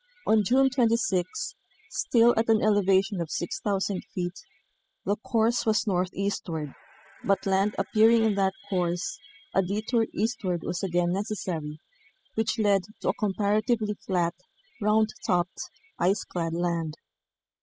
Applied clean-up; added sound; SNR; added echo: classical method spectral subtraction.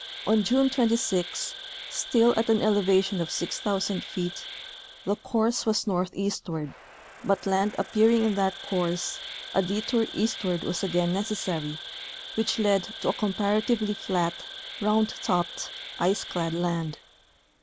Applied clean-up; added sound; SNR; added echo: none; Insect; 14 dB; none.